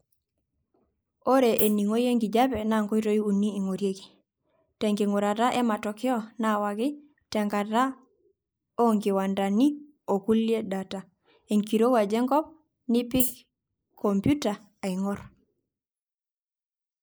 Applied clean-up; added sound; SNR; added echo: neural mask model Resemble Enhance denoiser.